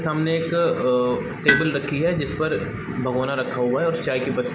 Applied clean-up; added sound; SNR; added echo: none; Tools; 7 dB; none.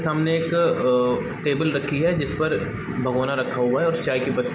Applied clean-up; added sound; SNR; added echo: none; none; none; none.